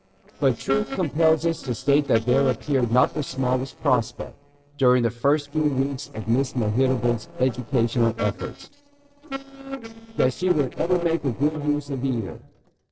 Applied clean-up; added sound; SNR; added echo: neural separator model SepFormer DNS4.